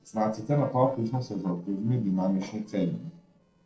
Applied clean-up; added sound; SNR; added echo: neural separator model SepFormer DNS4.